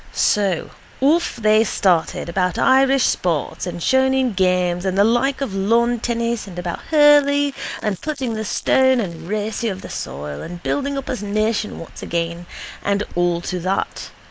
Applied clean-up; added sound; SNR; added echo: neural mask model Resemble Enhance denoiser.